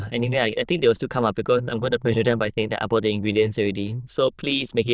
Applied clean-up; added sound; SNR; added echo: neural diffusion model UNIVERSE++.